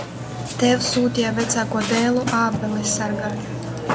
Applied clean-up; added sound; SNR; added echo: none; Burping, eructation; 5 dB; none.